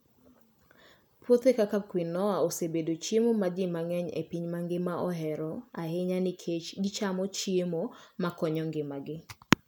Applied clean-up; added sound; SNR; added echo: none; none; none; none.